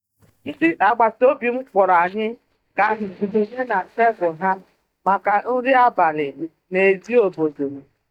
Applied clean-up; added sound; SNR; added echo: neural mask model DeepFilterNet 3.